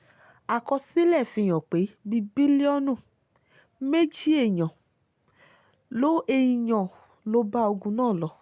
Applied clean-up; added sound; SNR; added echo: none; none; none; none.